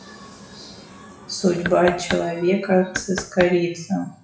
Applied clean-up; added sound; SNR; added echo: classical method WPE with log-MMSE.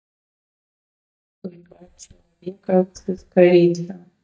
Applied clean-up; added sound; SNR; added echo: neural mask model DeepFilterNet 3.